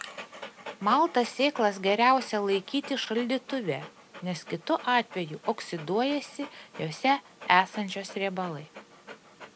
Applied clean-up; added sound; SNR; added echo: none; Dog; 18 dB; none.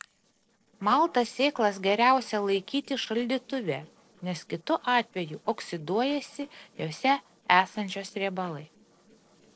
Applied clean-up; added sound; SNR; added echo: neural separator model SepFormer DNS4.